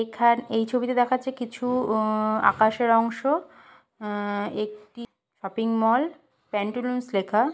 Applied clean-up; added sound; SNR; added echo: none; none; none; none.